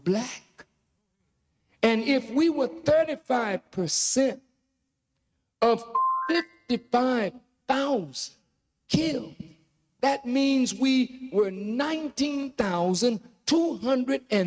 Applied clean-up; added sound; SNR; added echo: neural mask model RNNoise.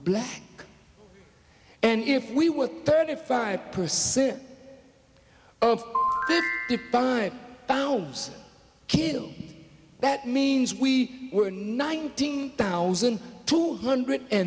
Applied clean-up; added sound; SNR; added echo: none; Ringtone / Chime; 2 dB; none.